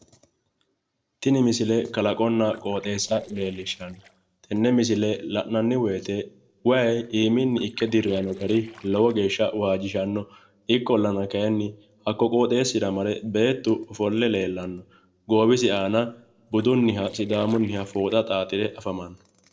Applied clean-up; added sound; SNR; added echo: neural separator model SepFormer DNS4.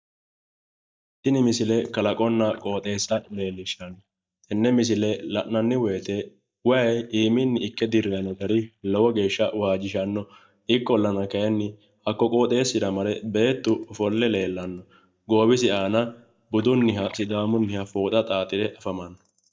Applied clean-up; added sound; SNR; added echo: neural mask model DeepFilterNet 3.